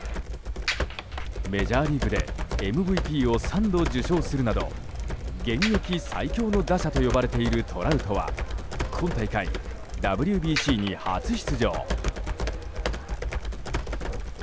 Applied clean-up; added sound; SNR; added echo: none; Computer keyboard; 2 dB; none.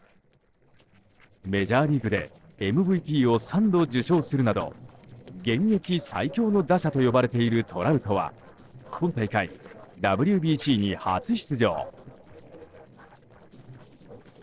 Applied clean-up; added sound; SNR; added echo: neural separator model SepFormer DNS4.